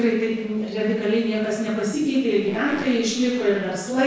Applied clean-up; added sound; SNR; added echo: neural separator model SepFormer DNS4.